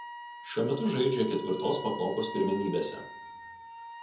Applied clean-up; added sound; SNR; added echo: none; Wind instrument, woodwind instrument; 12 dB; reverberation time 0.7 s.